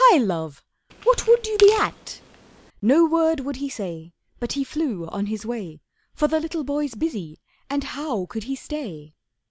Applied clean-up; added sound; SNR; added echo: none; Tearing; 14 dB; none.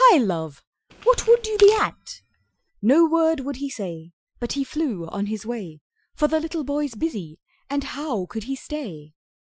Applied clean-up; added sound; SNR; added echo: classical method Wiener filter.